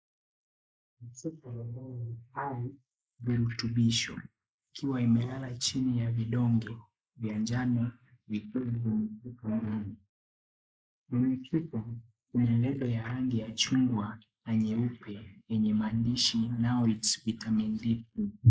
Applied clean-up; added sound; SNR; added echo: neural mask model Resemble Enhance denoiser.